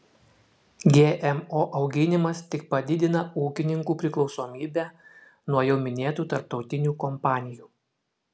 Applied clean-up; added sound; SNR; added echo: none; none; none; none.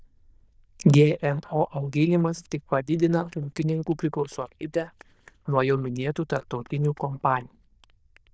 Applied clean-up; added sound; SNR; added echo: neural diffusion model UNIVERSE++.